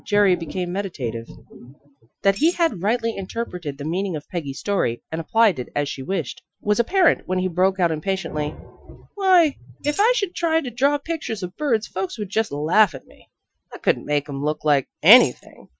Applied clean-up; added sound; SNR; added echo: classical method Wiener filter.